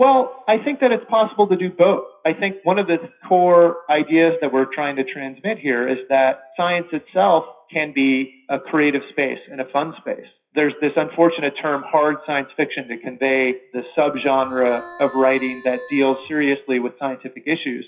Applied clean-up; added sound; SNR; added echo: classical method WPE with log-MMSE.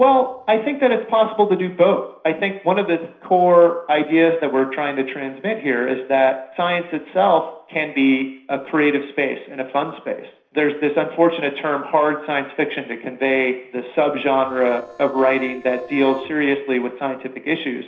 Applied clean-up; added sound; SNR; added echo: neural separator model SepFormer DNS4.